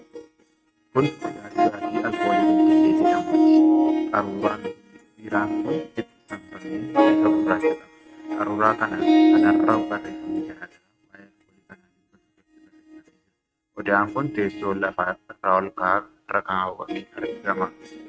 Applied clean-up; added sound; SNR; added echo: neural mask model RNNoise.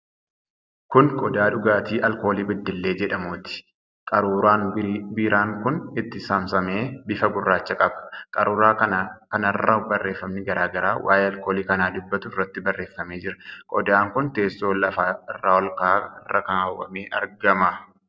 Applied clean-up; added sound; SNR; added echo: none; none; none; none.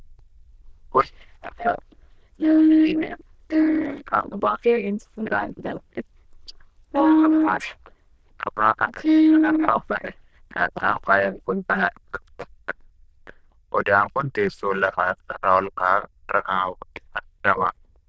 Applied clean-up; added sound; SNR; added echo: neural diffusion model UNIVERSE++.